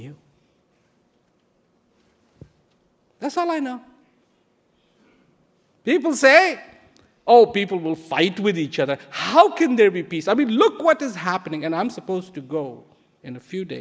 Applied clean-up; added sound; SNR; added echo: none; none; none; none.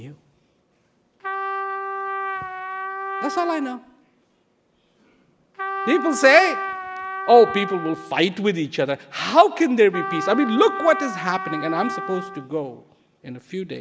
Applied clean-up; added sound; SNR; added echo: none; Trumpet; 9 dB; none.